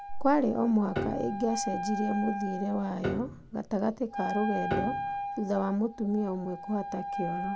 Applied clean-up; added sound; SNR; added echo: none; Piano + Wind instrument, woodwind instrument; 6 dB; none.